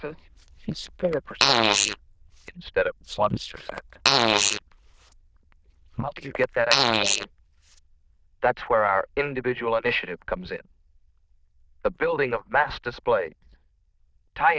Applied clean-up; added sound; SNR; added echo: neural diffusion model UNIVERSE++.